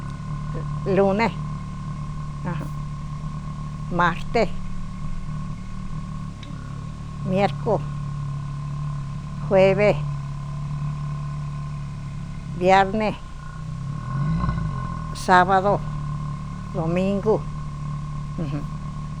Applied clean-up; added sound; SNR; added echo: none; Accelerating, revving, vroom; 3 dB; none.